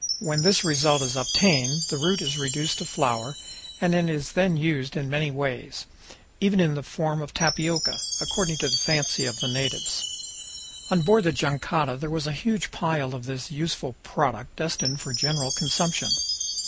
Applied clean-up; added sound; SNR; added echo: none; Chime; 6 dB; none.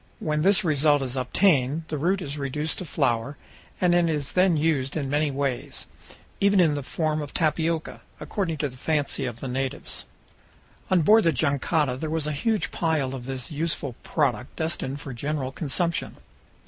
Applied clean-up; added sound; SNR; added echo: none; none; none; none.